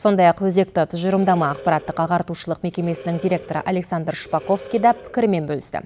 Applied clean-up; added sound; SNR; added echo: none; Animal; 18 dB; none.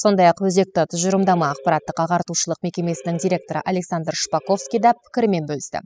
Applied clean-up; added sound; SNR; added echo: classical method spectral subtraction.